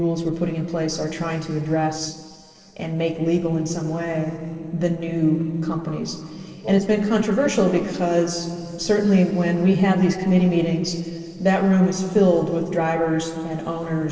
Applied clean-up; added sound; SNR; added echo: neural separator model SepFormer DNS4.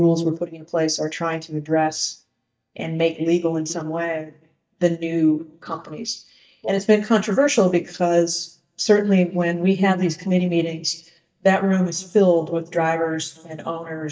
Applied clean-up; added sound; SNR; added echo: neural mask model DeepFilterNet 3.